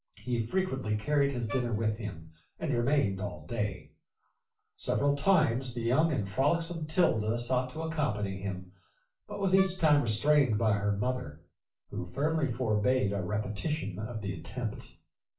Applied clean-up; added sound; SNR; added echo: none; Wind instrument, woodwind instrument; 14 dB; reverberation time 0.3 s.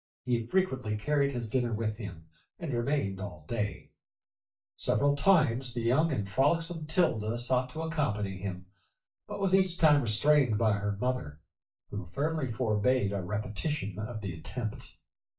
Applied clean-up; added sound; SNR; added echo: neural mask model DeepFilterNet 3.